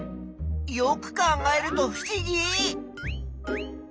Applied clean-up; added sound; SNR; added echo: none; none; none; none.